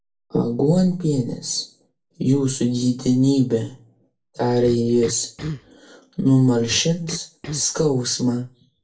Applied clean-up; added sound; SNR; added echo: none; Cough; 15 dB; reverberation time 0.2 s.